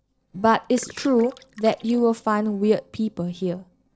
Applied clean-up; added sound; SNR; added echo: neural separator model SepFormer DNS4.